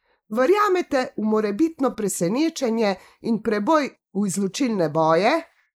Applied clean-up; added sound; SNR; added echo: neural mask model Resemble Enhance denoiser.